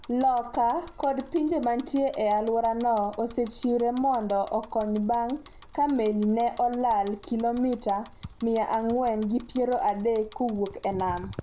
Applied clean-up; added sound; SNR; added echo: none; Bicycle; 17 dB; none.